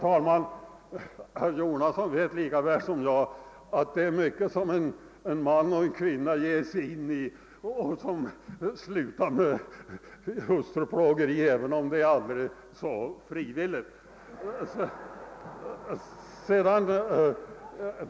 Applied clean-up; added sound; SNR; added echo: none; none; none; none.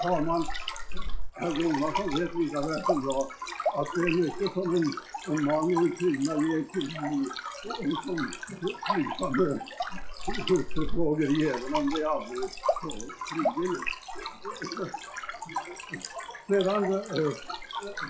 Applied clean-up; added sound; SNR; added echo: classical method WPE with log-MMSE.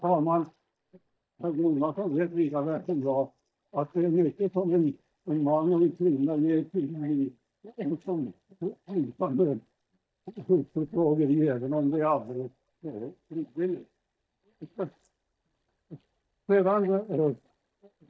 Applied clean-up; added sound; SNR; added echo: neural mask model DeepFilterNet 3.